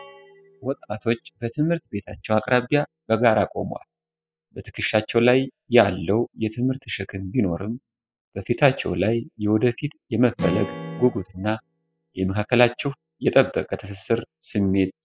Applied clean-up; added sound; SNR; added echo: classical method spectral subtraction.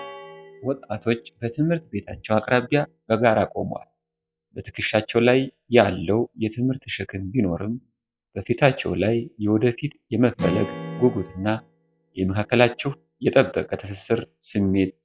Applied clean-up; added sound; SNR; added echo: classical method log-MMSE.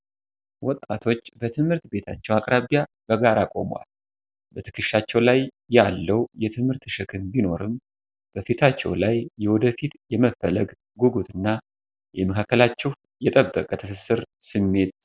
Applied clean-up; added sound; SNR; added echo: none; none; none; none.